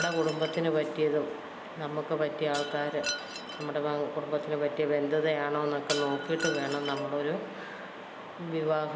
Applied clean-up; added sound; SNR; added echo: none; Shatter; 12 dB; none.